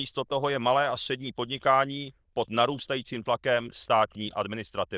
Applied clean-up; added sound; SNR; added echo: neural diffusion model UNIVERSE++.